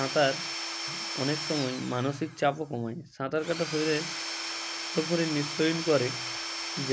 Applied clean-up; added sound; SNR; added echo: none; Tools / Domestic sounds, home sounds; 6 dB; none.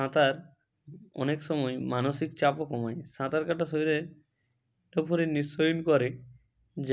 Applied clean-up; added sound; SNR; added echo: none; none; none; none.